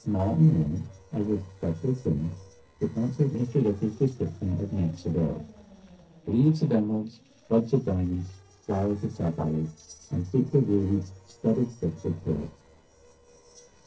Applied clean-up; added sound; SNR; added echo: neural separator model SepFormer DNS4.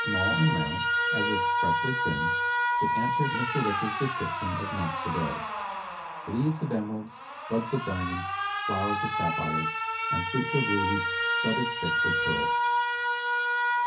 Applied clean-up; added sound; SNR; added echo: none; Alarm; -4 dB; reverberation time 0.3 s.